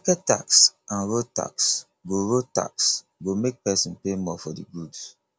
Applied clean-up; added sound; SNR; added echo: none; none; none; none.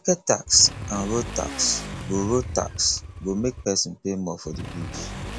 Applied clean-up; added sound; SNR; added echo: none; Motorcycle / Accelerating, revving, vroom; 10 dB; none.